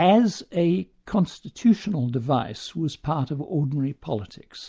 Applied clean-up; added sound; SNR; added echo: none; none; none; none.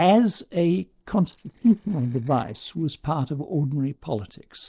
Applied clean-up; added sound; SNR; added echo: neural separator model SepFormer DNS4.